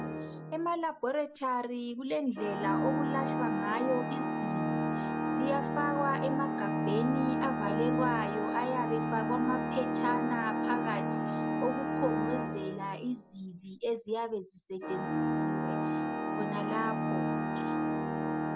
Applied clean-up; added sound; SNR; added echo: none; Organ; -2 dB; none.